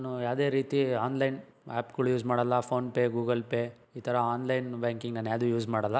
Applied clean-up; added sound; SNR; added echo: none; none; none; none.